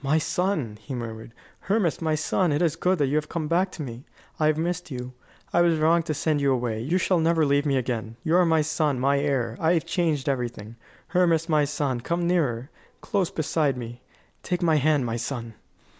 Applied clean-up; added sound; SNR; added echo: none; none; none; none.